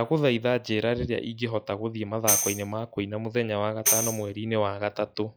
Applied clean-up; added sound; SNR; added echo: classical method log-MMSE.